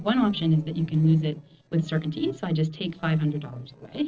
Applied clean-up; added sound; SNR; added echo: neural separator model SepFormer DNS4.